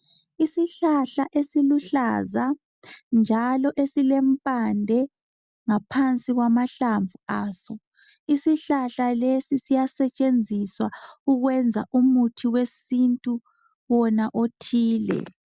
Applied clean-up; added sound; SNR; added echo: none; none; none; none.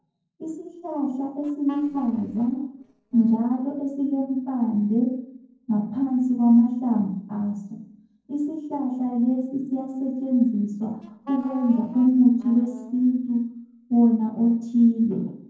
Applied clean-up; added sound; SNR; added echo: neural separator model SepFormer DNS4.